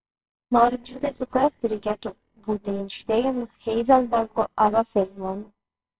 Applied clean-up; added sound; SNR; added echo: neural separator model SepFormer WHAMR!.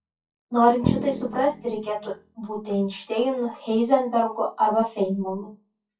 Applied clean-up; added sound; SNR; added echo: classical method WPE with log-MMSE.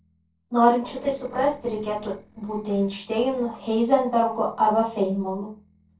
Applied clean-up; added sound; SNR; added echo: neural separator model SepFormer DNS4.